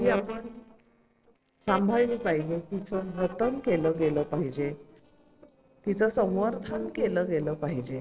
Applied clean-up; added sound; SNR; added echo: neural separator model SepFormer DNS4.